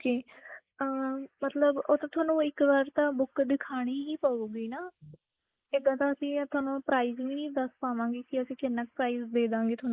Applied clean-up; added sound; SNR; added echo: neural mask model Resemble Enhance denoiser.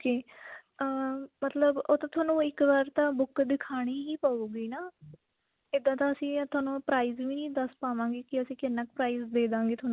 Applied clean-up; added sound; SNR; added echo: none; none; none; none.